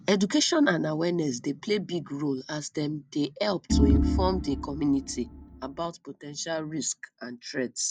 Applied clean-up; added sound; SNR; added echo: none; Organ; -2 dB; none.